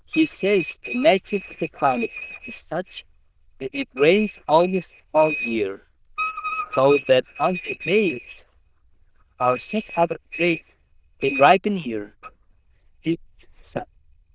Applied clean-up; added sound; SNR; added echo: neural diffusion model UNIVERSE++.